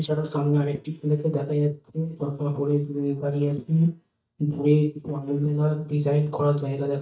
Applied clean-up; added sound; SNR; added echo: neural mask model DeepFilterNet 3.